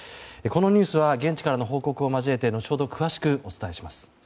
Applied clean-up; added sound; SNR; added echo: none; none; none; none.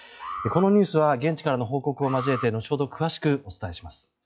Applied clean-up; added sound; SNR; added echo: classical method log-MMSE.